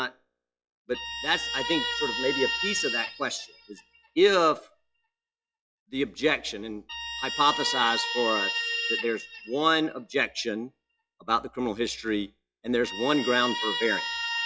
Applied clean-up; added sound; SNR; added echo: classical method log-MMSE.